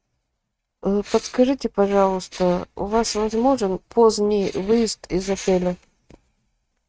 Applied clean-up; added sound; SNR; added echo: neural mask model RNNoise.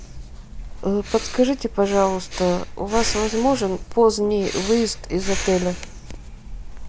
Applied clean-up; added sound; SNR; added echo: none; Breathing; 8 dB; none.